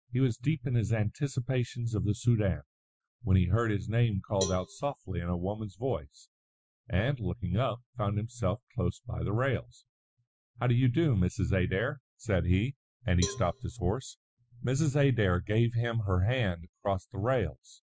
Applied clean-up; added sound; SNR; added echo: classical method Wiener filter.